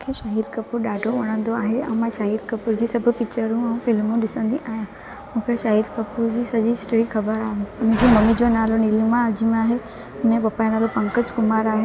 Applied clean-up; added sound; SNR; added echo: none; none; none; none.